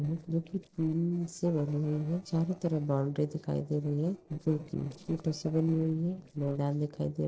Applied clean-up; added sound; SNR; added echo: neural separator model SepFormer DNS4.